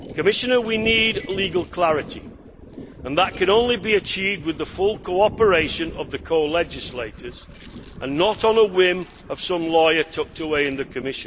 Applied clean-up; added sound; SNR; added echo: none; Thunder + Keys jangling; 13 dB; none.